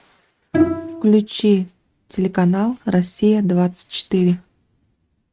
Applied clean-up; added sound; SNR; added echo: neural mask model RNNoise.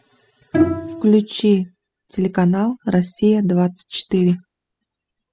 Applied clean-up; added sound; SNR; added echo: classical method spectral subtraction.